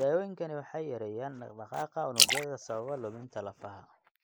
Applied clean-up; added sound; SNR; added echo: neural mask model Resemble Enhance denoiser.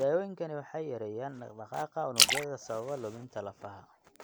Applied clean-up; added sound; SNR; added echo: none; Splash, splatter; -4 dB; none.